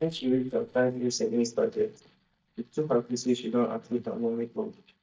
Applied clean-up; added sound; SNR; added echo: neural mask model DeepFilterNet 3.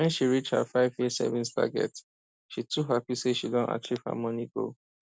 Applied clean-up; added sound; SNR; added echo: none; none; none; none.